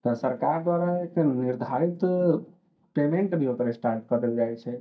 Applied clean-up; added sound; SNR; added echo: neural mask model DeepFilterNet 3.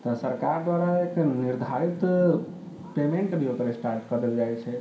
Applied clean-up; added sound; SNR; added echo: none; Rain; 18 dB; reverberation time 0.5 s.